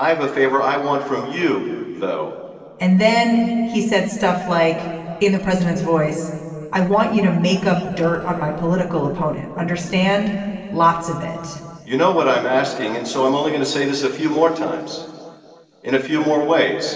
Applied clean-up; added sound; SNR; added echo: neural separator model SepFormer DNS4.